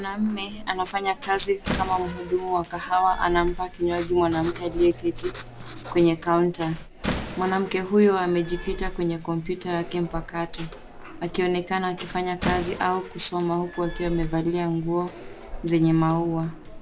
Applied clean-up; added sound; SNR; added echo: none; Writing + Slam; 10 dB; none.